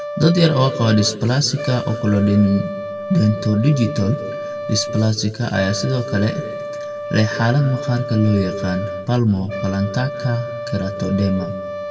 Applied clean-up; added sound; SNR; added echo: none; Brass instrument; 9 dB; reverberation time 1.4 s.